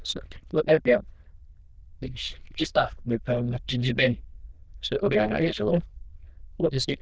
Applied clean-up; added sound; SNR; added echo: neural diffusion model UNIVERSE++.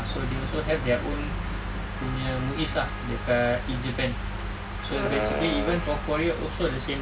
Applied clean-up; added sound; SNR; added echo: none; Wind instrument, woodwind instrument; 19 dB; none.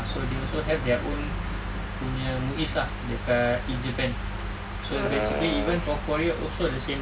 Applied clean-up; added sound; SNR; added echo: none; none; none; none.